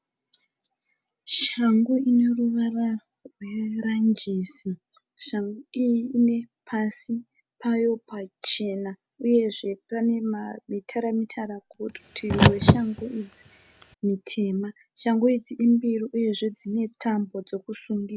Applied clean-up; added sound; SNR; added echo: none; Car; -1 dB; none.